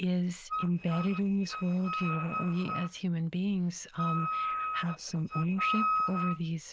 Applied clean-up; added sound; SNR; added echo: neural diffusion model UNIVERSE++.